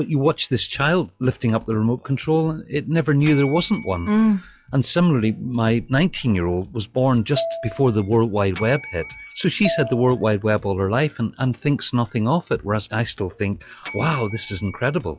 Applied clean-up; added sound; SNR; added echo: classical method log-MMSE.